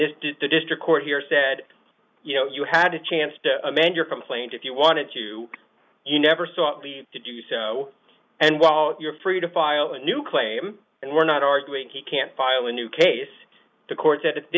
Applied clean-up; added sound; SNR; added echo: none; none; none; none.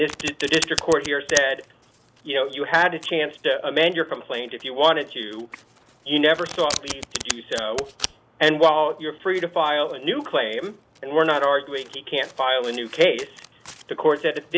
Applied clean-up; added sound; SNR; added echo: none; Domestic sounds, home sounds; 14 dB; none.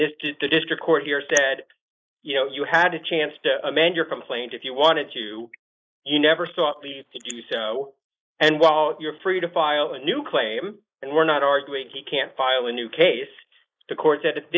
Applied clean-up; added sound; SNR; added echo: neural mask model Resemble Enhance denoiser.